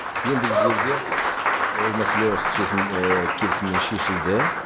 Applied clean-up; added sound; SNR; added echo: none; Applause; -3 dB; none.